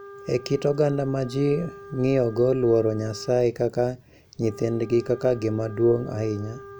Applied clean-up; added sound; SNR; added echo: none; Wind instrument, woodwind instrument; 18 dB; none.